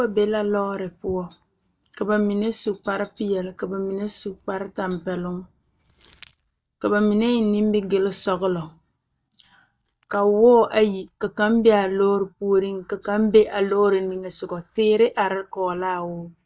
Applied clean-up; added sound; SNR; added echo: neural mask model DeepFilterNet 3.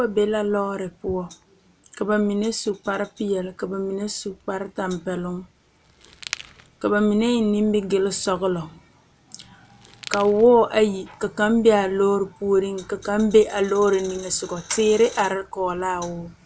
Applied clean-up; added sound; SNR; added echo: none; Crackle; 16 dB; none.